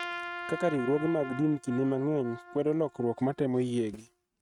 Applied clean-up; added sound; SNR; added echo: neural mask model RNNoise.